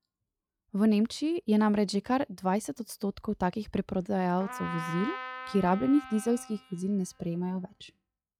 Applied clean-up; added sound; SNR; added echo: classical method log-MMSE.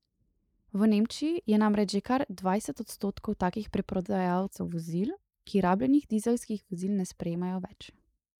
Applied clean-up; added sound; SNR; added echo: neural mask model Resemble Enhance denoiser.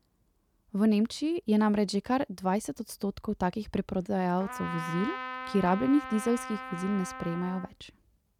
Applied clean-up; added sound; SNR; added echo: none; Trumpet; 10 dB; none.